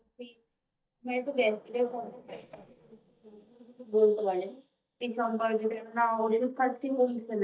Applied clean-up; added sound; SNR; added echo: neural mask model DeepFilterNet 3.